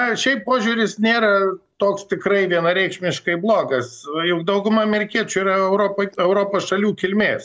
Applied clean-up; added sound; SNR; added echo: none; none; none; none.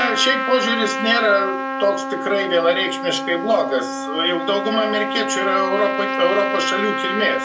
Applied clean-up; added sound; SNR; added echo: none; Trumpet; 4 dB; reverberation time 0.2 s.